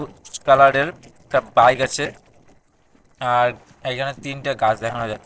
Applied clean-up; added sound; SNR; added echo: neural separator model SepFormer DNS4.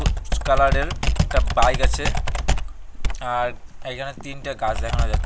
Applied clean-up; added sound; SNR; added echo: none; Computer keyboard; -4 dB; none.